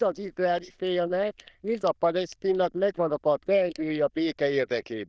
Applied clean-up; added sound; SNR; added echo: neural diffusion model UNIVERSE++.